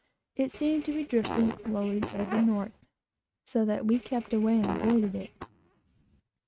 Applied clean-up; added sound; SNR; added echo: neural mask model RNNoise.